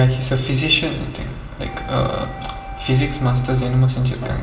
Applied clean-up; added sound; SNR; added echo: none; Wind instrument, woodwind instrument; 18 dB; reverberation time 1.8 s.